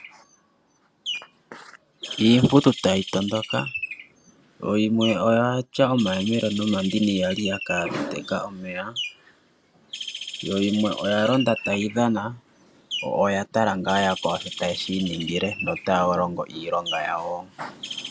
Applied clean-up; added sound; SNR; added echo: none; Bird; 12 dB; none.